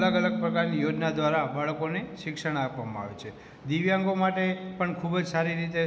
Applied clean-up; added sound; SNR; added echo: none; Keyboard (musical); 10 dB; none.